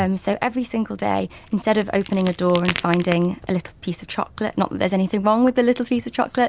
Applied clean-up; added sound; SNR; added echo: none; Crack; 13 dB; none.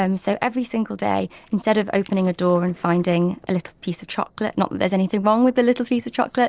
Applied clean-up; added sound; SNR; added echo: neural separator model SepFormer DNS4.